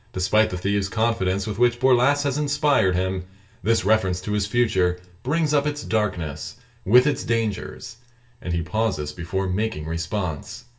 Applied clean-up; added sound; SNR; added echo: none; none; none; reverberation time 0.2 s.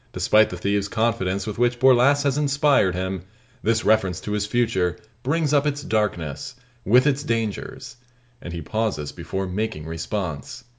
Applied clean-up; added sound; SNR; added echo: none; none; none; none.